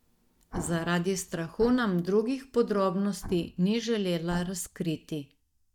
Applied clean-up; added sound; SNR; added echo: neural mask model DeepFilterNet 3.